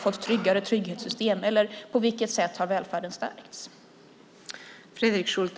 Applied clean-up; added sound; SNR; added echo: none; none; none; none.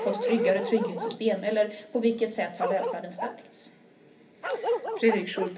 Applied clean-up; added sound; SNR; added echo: none; Bark; 5 dB; reverberation time 0.3 s.